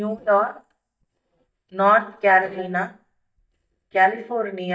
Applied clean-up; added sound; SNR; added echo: neural mask model DeepFilterNet 3.